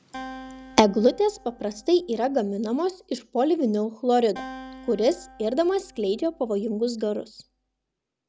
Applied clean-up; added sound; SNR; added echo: none; Acoustic guitar; 20 dB; none.